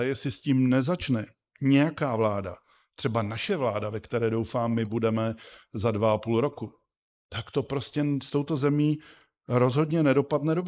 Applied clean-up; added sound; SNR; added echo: neural mask model Resemble Enhance denoiser.